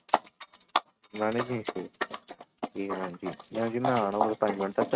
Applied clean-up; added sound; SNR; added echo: neural mask model RNNoise.